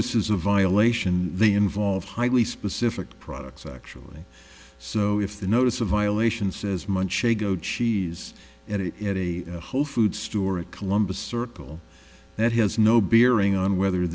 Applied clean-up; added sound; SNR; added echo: none; none; none; none.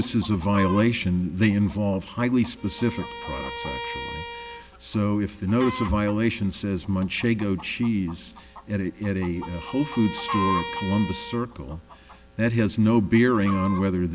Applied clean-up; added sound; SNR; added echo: none; Bowed string instrument + Chicken, rooster; 12 dB; none.